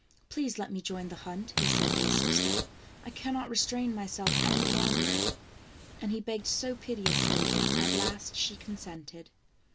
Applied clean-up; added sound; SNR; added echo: none; Fart; -5 dB; none.